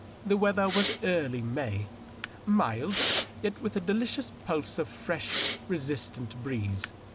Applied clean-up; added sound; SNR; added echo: none; Respiratory sounds; 8 dB; none.